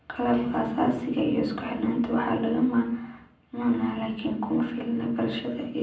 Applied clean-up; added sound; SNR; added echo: none; none; none; reverberation time 0.6 s.